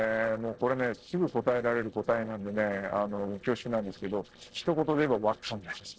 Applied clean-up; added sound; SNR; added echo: neural separator model SepFormer DNS4.